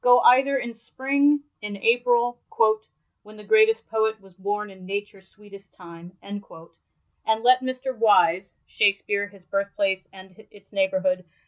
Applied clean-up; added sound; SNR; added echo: none; none; none; none.